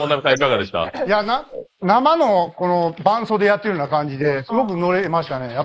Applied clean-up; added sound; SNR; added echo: neural mask model Resemble Enhance denoiser.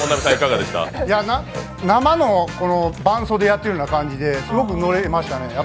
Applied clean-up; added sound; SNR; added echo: none; none; none; none.